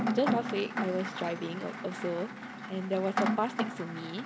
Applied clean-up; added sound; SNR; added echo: none; Rain; 1 dB; reverberation time 2.1 s.